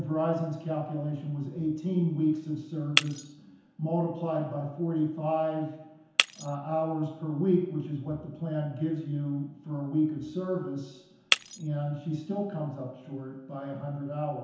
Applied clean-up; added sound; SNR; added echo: none; Shatter; 6 dB; reverberation time 1.0 s.